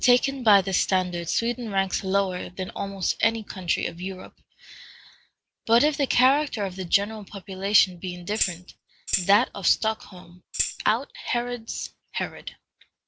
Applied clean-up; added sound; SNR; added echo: none; Tambourine; 5 dB; none.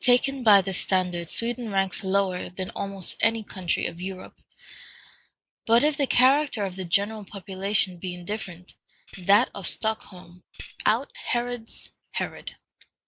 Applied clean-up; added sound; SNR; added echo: neural mask model Resemble Enhance denoiser.